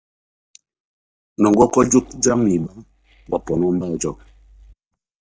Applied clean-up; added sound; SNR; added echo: neural mask model DeepFilterNet 3.